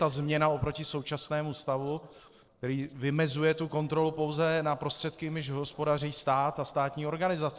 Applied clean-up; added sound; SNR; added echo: neural separator model SepFormer DNS4.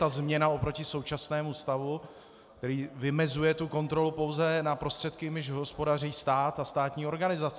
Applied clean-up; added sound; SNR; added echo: none; none; none; none.